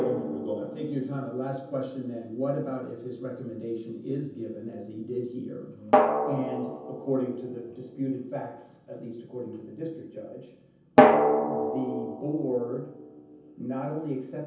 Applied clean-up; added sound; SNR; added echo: none; Drum; -3 dB; reverberation time 0.7 s.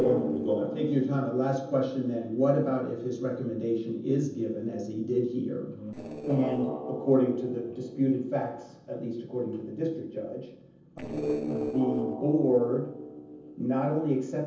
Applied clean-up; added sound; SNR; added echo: neural separator model SepFormer DNS4.